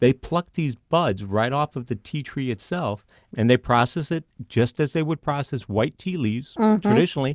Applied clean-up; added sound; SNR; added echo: none; none; none; none.